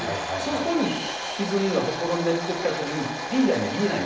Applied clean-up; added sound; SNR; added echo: none; Domestic sounds, home sounds; 6 dB; reverberation time 0.8 s.